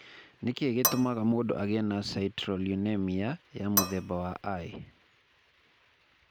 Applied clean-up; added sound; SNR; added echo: none; Cutlery, silverware / Dishes, pots, and pans; 1 dB; none.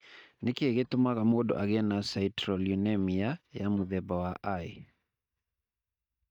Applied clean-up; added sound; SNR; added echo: neural mask model DeepFilterNet 3.